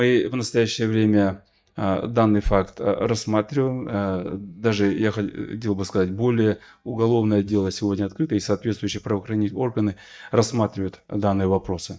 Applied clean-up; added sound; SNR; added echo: neural mask model DeepFilterNet 3.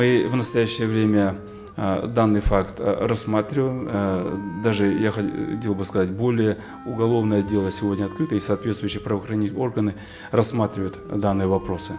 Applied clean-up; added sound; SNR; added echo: none; Wind instrument, woodwind instrument; 18 dB; reverberation time 0.6 s.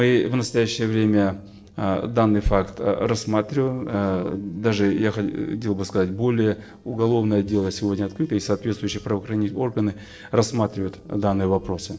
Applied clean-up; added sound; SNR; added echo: neural separator model SepFormer DNS4.